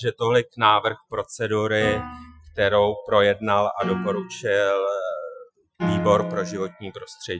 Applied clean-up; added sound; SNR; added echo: classical method Wiener filter.